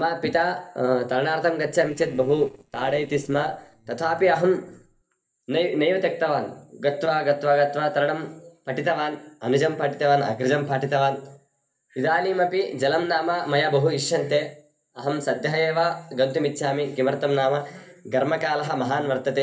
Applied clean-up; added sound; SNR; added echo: neural separator model SepFormer DNS4.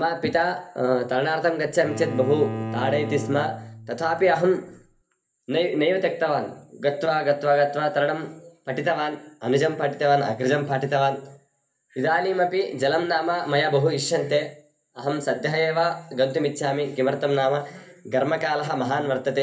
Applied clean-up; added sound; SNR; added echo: none; Bowed string instrument; 9 dB; reverberation time 0.3 s.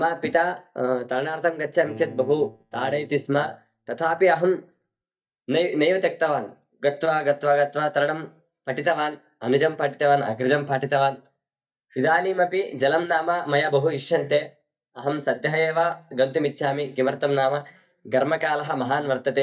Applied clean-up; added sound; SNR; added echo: neural mask model DeepFilterNet 3.